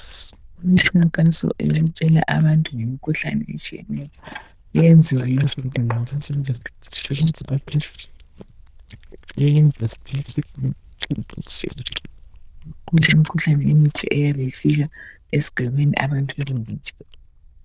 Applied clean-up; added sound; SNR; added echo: neural diffusion model UNIVERSE++.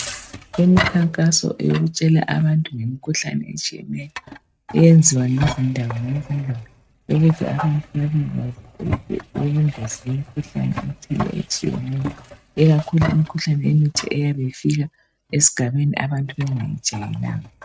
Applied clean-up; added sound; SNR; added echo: neural mask model RNNoise.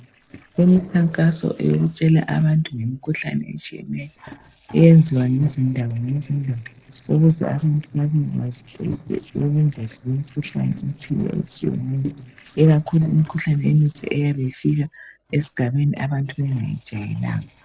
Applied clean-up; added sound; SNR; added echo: neural separator model SepFormer DNS4.